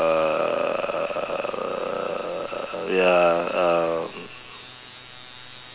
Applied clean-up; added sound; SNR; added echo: none; none; none; none.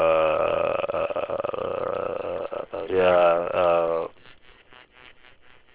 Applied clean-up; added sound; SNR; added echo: neural separator model SepFormer WHAM!.